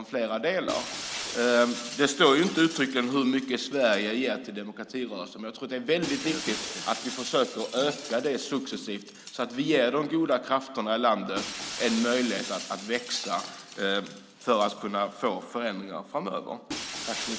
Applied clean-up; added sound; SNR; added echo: none; Shatter; 12 dB; none.